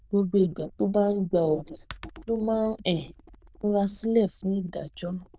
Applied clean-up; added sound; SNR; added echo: neural diffusion model UNIVERSE++.